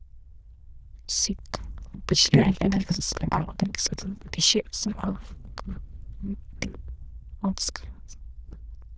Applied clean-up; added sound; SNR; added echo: neural diffusion model UNIVERSE++.